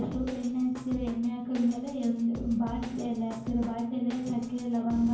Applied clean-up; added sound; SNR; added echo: none; Drum kit; 13 dB; reverberation time 0.9 s.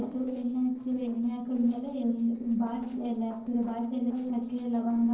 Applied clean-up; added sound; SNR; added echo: neural separator model SepFormer DNS4.